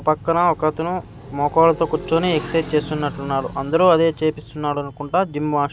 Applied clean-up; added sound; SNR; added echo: none; none; none; none.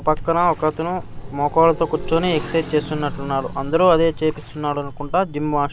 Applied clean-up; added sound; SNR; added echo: none; Splash, splatter; 12 dB; none.